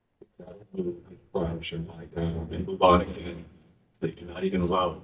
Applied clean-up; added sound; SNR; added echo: neural mask model DeepFilterNet 3.